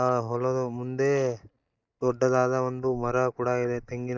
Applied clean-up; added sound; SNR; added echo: neural mask model DeepFilterNet 3.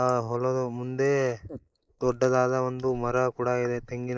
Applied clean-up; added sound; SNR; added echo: neural mask model Resemble Enhance denoiser.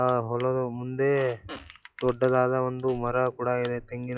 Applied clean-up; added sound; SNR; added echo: classical method log-MMSE.